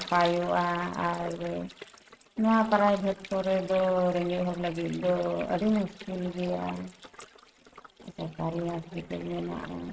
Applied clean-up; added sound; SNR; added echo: neural mask model RNNoise.